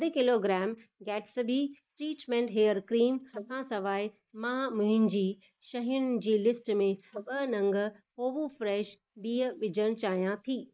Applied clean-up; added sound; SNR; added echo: neural mask model Resemble Enhance denoiser.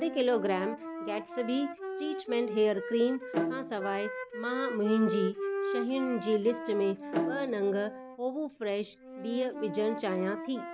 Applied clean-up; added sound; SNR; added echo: none; Bowed string instrument + Wind instrument, woodwind instrument; 5 dB; none.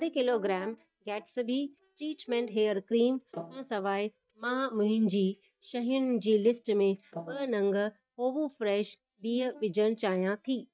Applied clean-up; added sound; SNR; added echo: neural mask model DeepFilterNet 3.